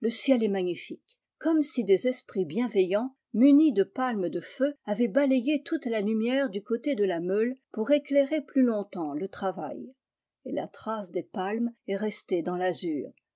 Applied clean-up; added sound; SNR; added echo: none; none; none; none.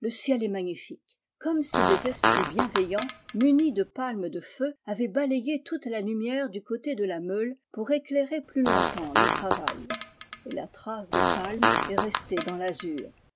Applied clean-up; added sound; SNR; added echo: none; Fart; -1 dB; none.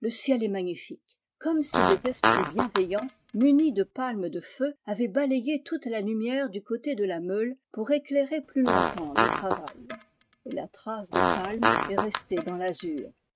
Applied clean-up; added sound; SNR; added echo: neural mask model RNNoise.